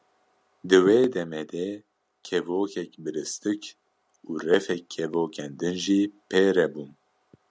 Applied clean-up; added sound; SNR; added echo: none; none; none; none.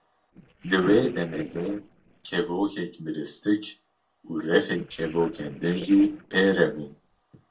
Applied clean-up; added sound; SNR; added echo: neural separator model SepFormer DNS4.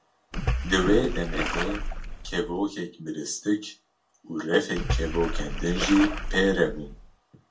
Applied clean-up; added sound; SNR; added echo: none; Splash, splatter; 2 dB; reverberation time 0.2 s.